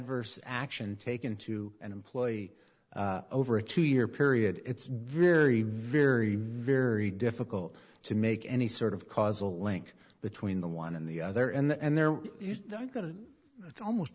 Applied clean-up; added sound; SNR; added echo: none; none; none; none.